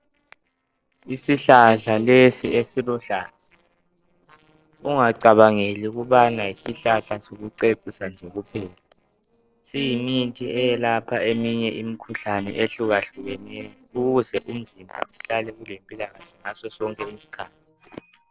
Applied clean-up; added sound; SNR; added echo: neural separator model SepFormer DNS4.